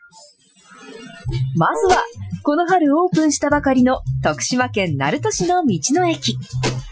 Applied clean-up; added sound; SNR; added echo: classical method Wiener filter.